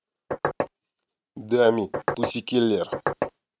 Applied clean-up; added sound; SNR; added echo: neural mask model RNNoise.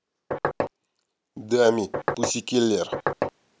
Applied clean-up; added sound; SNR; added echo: none; Knock; 0 dB; none.